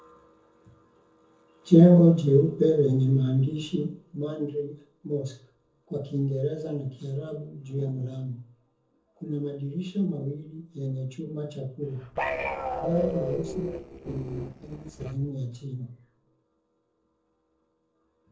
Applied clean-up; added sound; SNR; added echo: neural separator model SepFormer DNS4.